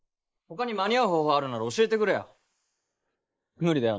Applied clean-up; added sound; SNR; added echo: neural mask model Resemble Enhance denoiser.